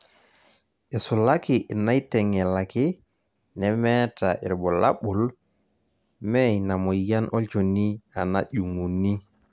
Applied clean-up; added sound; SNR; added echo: none; none; none; none.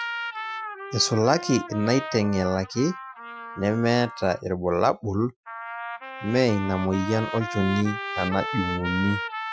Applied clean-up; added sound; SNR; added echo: classical method Wiener filter.